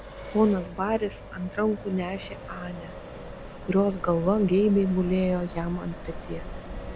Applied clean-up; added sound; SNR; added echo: none; Accelerating, revving, vroom; 12 dB; none.